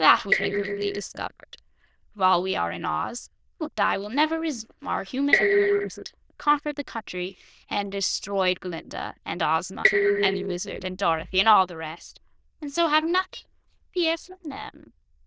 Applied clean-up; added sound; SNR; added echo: neural diffusion model UNIVERSE++.